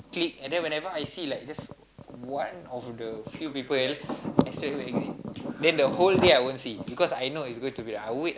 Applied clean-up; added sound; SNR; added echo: none; none; none; none.